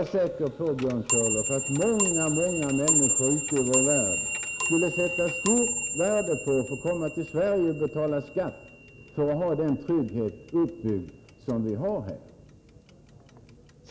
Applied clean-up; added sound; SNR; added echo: none; Clock; 3 dB; none.